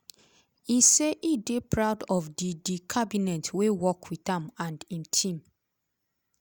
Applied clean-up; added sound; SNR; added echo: none; none; none; none.